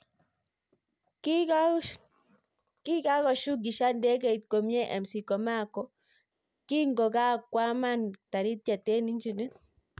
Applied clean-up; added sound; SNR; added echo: none; none; none; none.